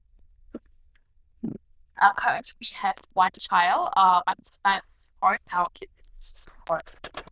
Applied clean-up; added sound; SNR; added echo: neural diffusion model UNIVERSE++.